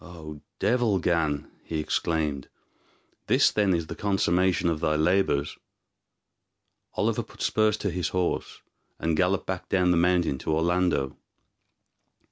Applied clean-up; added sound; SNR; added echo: none; none; none; none.